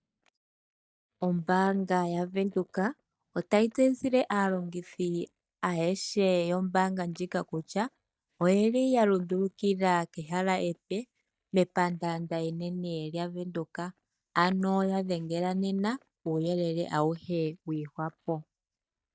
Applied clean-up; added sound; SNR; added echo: neural mask model DeepFilterNet 3.